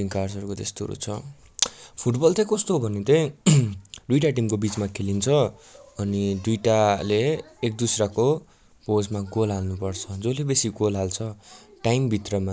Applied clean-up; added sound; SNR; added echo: none; none; none; none.